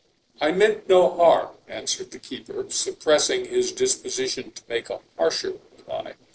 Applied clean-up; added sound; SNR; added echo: neural separator model SepFormer DNS4.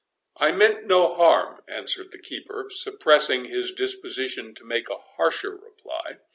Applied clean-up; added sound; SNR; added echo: none; none; none; none.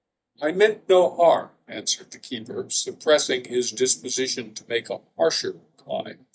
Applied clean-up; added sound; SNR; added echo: neural mask model DeepFilterNet 3.